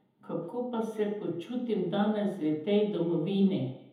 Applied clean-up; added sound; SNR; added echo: none; none; none; reverberation time 1.0 s.